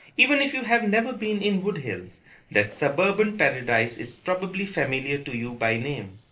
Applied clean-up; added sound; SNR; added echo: neural separator model SepFormer DNS4.